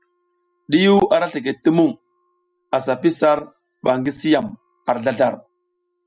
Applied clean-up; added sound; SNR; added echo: classical method spectral subtraction.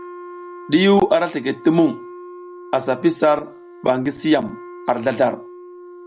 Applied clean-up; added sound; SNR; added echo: none; Wind instrument, woodwind instrument; 17 dB; none.